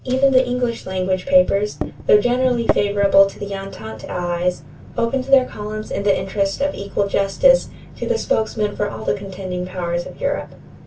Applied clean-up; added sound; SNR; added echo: none; Microwave oven; 14 dB; reverberation time 0.1 s.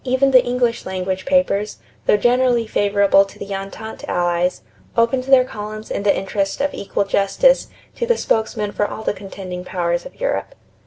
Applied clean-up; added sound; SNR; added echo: none; none; none; none.